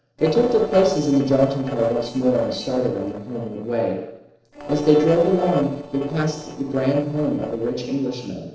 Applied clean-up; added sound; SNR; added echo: neural separator model SepFormer DNS4.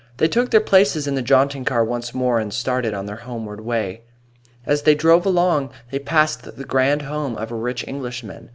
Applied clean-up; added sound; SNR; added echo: none; none; none; none.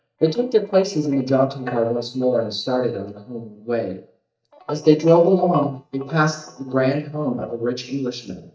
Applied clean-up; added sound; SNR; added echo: neural mask model DeepFilterNet 3.